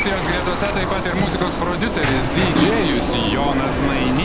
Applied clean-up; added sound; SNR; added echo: none; Alarm; -1 dB; none.